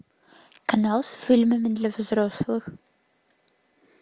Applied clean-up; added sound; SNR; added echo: none; none; none; none.